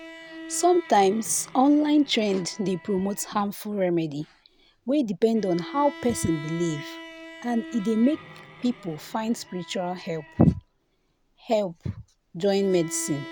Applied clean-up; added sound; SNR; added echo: none; Bowed string instrument; 18 dB; none.